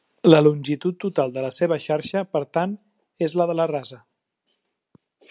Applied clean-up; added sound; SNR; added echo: none; none; none; none.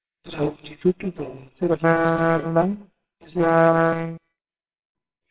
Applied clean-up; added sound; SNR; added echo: neural separator model SepFormer WHAMR!.